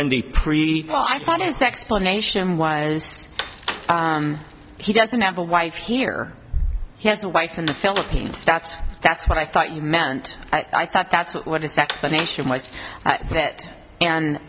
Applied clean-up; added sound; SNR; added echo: none; Bicycle; 12 dB; none.